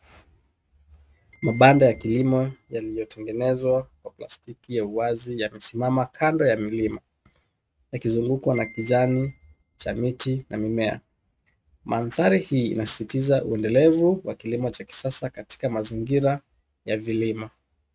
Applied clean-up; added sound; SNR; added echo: neural mask model RNNoise.